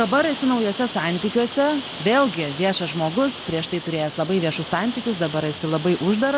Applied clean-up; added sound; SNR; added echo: none; Rain; 12 dB; none.